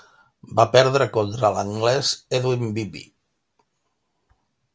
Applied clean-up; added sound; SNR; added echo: none; none; none; none.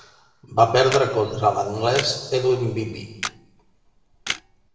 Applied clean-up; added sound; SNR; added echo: none; Camera; 12 dB; reverberation time 1.1 s.